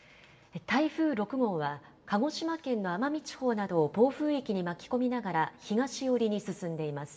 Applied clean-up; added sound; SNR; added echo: none; none; none; reverberation time 1.0 s.